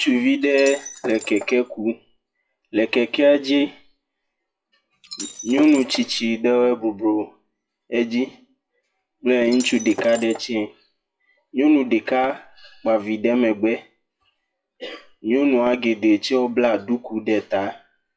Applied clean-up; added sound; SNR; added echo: classical method WPE with log-MMSE.